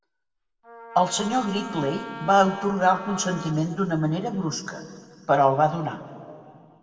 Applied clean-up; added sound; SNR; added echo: none; Wind instrument, woodwind instrument; 14 dB; reverberation time 2.0 s.